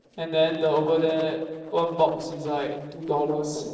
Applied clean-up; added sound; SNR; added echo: neural separator model SepFormer DNS4.